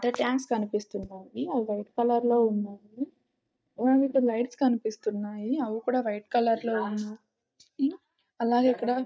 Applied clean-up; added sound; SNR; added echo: neural mask model DeepFilterNet 3.